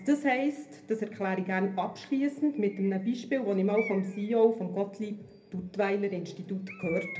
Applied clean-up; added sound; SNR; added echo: none; Bird; 19 dB; reverberation time 0.3 s.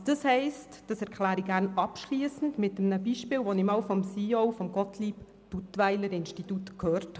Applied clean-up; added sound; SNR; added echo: none; none; none; none.